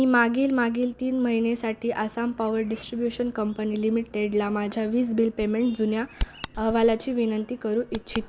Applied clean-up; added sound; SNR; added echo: none; Bird vocalization, bird call, bird song; 16 dB; none.